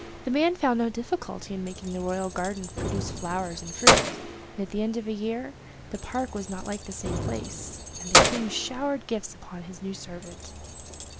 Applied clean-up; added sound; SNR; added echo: none; Keys jangling; -1 dB; none.